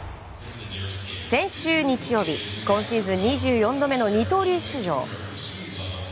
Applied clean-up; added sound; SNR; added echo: none; none; none; none.